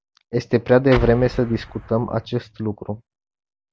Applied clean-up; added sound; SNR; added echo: none; Explosion; 9 dB; none.